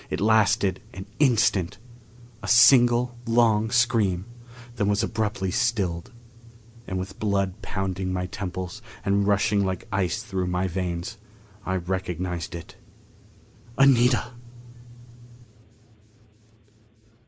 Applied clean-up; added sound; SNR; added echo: none; none; none; none.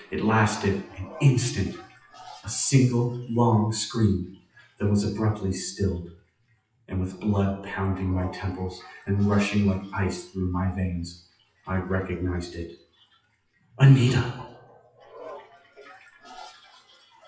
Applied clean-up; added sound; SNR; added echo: classical method WPE with log-MMSE.